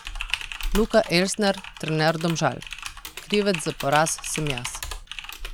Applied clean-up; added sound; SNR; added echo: none; Typing; 8 dB; none.